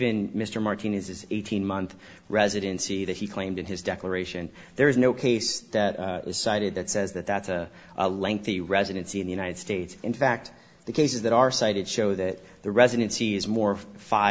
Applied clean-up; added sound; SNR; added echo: none; none; none; none.